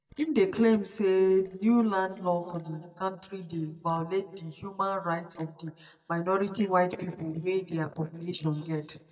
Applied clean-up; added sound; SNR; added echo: neural mask model DeepFilterNet 3.